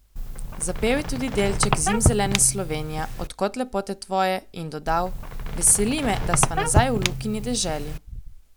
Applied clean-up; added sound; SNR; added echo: none; Squeak; 1 dB; none.